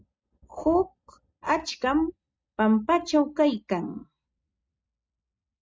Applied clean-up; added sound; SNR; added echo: neural mask model RNNoise.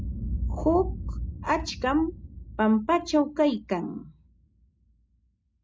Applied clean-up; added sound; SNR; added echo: none; Boom; 8 dB; none.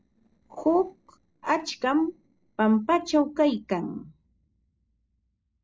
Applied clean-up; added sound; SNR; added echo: neural separator model SepFormer DNS4.